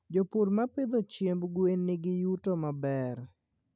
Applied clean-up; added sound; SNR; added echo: none; none; none; none.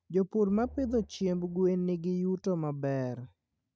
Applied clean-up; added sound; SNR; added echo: neural mask model RNNoise.